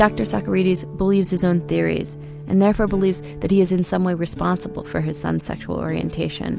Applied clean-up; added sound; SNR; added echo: none; none; none; none.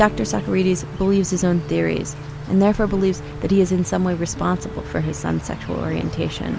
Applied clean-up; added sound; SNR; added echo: none; Insect; 14 dB; none.